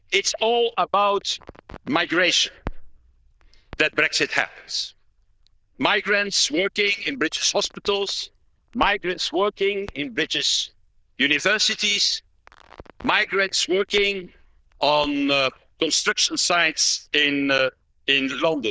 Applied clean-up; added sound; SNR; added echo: neural diffusion model UNIVERSE++.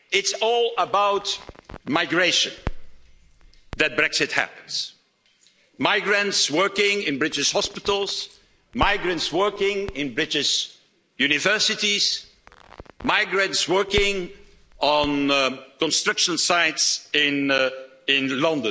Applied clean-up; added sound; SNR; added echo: none; Crackle; 14 dB; none.